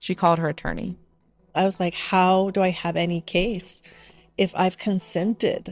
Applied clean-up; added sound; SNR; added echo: neural separator model SepFormer DNS4.